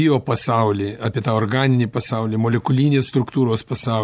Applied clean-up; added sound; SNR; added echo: none; none; none; none.